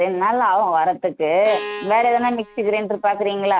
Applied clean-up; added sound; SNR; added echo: none; Bowed string instrument; 14 dB; none.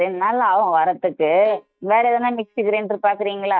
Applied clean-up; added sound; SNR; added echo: neural mask model DeepFilterNet 3.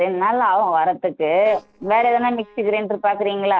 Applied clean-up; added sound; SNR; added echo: neural separator model SepFormer DNS4.